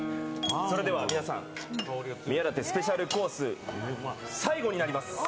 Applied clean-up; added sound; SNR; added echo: none; Guitar; 12 dB; none.